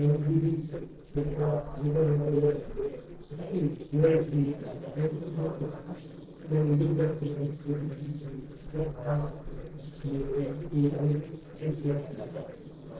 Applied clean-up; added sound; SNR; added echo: neural separator model SepFormer DNS4.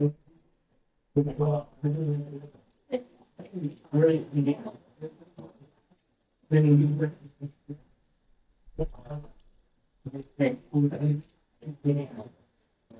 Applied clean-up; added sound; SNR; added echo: neural mask model DeepFilterNet 3.